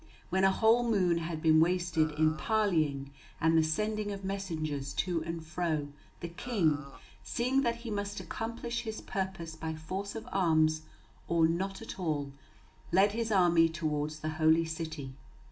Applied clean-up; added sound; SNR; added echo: none; Burping, eructation; 18 dB; reverberation time 0.2 s.